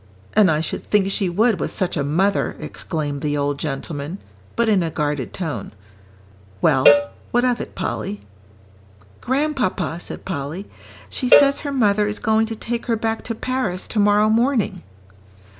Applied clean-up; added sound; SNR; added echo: none; Cowbell; 1 dB; none.